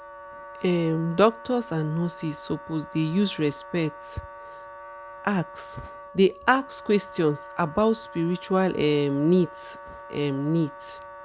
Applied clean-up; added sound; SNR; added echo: none; Wind instrument, woodwind instrument; 16 dB; none.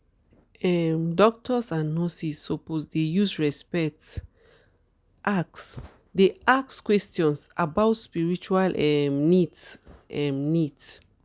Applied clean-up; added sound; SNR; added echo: none; none; none; none.